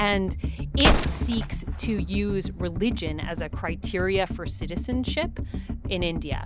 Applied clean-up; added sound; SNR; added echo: none; Gunshot, gunfire; 2 dB; none.